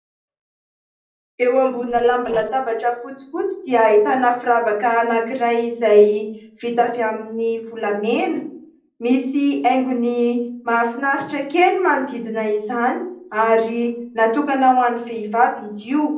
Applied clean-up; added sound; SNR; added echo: neural separator model SepFormer DNS4.